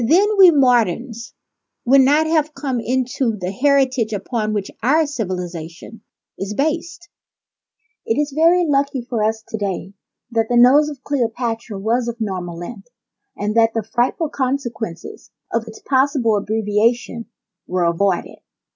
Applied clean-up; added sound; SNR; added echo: none; none; none; none.